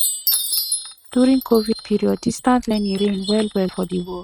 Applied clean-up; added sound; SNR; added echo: neural mask model RNNoise.